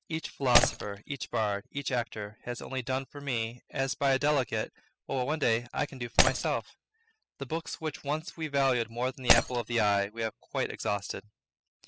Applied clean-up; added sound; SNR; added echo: classical method spectral subtraction.